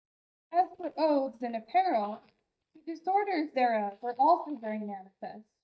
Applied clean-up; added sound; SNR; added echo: neural mask model DeepFilterNet 3.